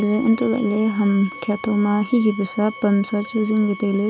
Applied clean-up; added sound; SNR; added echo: none; Bowed string instrument; 17 dB; none.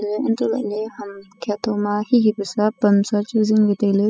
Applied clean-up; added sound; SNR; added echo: classical method spectral subtraction.